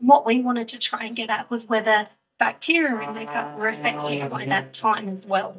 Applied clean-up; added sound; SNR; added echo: neural mask model DeepFilterNet 3.